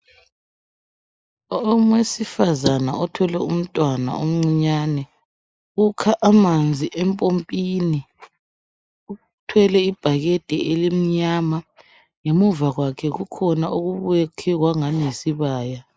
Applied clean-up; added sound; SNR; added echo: neural mask model Resemble Enhance denoiser.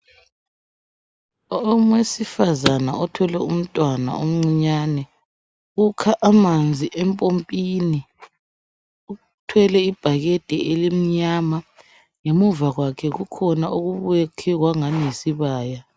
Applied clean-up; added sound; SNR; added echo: none; Car; 12 dB; none.